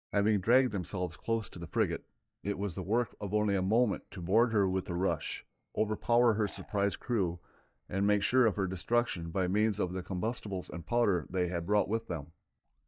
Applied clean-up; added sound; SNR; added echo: neural mask model DeepFilterNet 3.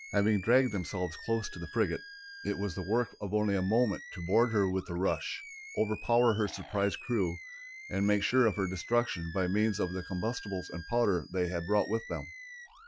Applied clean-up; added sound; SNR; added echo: classical method Wiener filter.